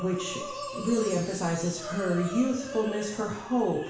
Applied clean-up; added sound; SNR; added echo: none; Chime; 18 dB; reverberation time 0.7 s.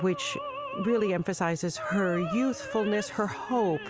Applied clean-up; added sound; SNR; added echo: none; none; none; none.